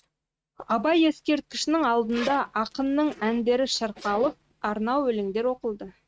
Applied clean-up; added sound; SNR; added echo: neural mask model RNNoise.